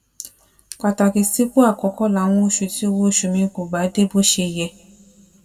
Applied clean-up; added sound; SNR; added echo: none; none; none; reverberation time 0.8 s.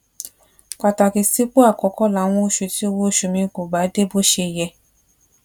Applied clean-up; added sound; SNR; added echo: none; none; none; none.